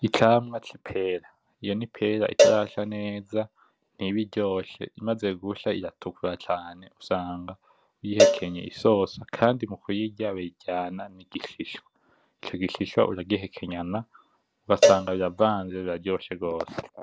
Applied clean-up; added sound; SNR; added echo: none; Cowbell; -2 dB; none.